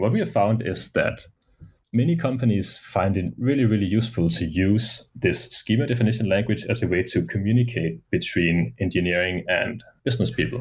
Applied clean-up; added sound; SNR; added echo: none; none; none; none.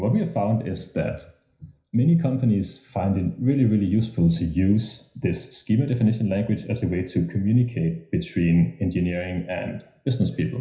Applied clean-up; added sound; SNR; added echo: none; none; none; reverberation time 0.5 s.